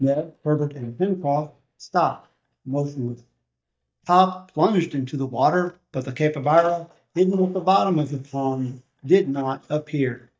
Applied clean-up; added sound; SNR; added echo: neural mask model DeepFilterNet 3.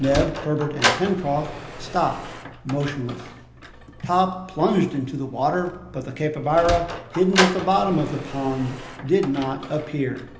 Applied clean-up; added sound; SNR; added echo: none; Sliding door; 7 dB; reverberation time 0.8 s.